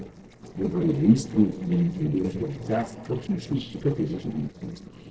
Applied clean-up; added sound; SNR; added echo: neural separator model SepFormer DNS4.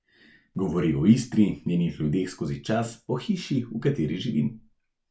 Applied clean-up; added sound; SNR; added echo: none; none; none; none.